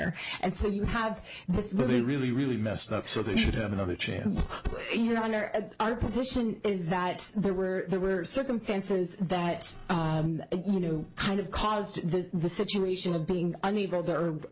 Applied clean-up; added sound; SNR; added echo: none; Bowed string instrument; 18 dB; none.